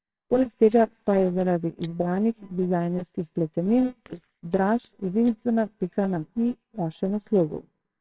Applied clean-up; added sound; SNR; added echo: neural separator model SepFormer WHAMR!.